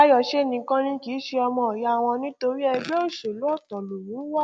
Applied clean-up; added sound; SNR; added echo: none; none; none; none.